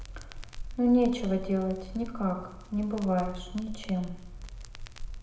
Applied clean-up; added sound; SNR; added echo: none; Crackle; 10 dB; reverberation time 0.9 s.